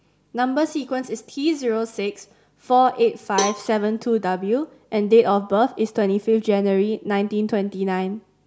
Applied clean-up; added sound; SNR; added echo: none; Cowbell; 11 dB; none.